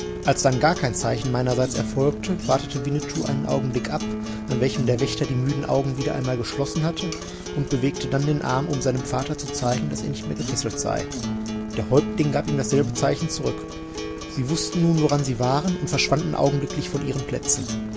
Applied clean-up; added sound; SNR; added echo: none; Acoustic guitar; 7 dB; none.